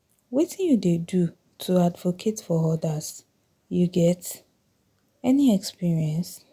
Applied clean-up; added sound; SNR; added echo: none; none; none; none.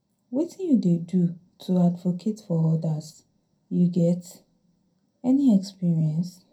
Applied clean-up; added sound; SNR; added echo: none; none; none; reverberation time 0.2 s.